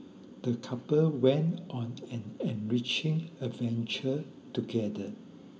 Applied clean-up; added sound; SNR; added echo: none; none; none; reverberation time 1.1 s.